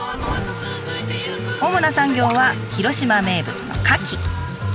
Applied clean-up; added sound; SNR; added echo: none; Wind instrument, woodwind instrument; 17 dB; none.